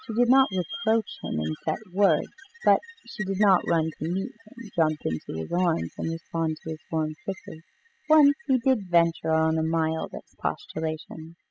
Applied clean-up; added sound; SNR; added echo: classical method spectral subtraction.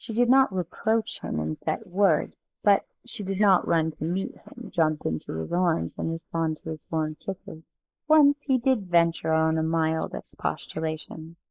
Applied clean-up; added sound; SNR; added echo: neural mask model Resemble Enhance denoiser.